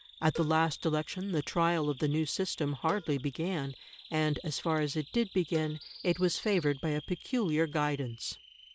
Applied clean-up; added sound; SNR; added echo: none; Bird vocalization, bird call, bird song + Cowbell; 18 dB; none.